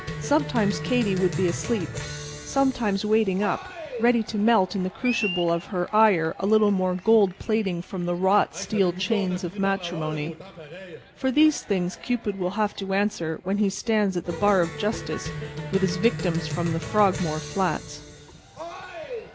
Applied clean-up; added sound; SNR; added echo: none; Cheering; 11 dB; none.